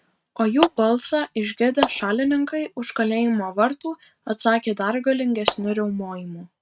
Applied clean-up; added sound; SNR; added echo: neural mask model RNNoise.